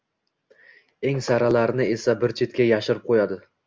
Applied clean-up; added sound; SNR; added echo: none; Knock; 16 dB; none.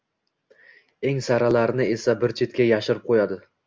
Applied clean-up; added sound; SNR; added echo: none; none; none; none.